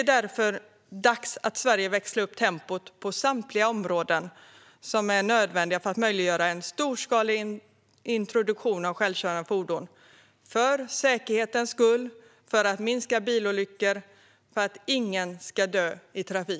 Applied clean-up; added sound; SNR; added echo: none; none; none; none.